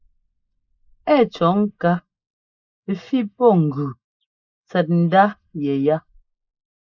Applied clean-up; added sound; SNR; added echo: neural mask model Resemble Enhance denoiser.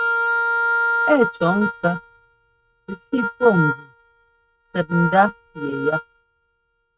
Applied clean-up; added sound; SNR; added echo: neural mask model RNNoise.